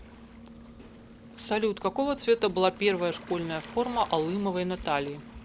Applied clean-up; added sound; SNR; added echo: none; Waves, surf; 16 dB; none.